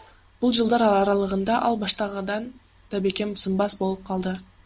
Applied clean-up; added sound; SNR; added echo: none; none; none; none.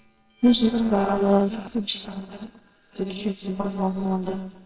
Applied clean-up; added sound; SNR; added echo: neural separator model SepFormer WHAMR!.